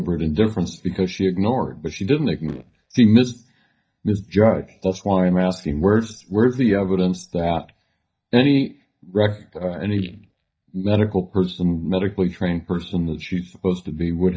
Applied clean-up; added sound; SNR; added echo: neural mask model DeepFilterNet 3.